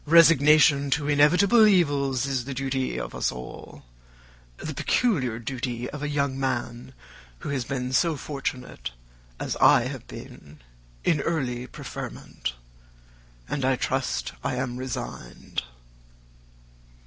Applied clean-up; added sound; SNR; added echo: none; none; none; none.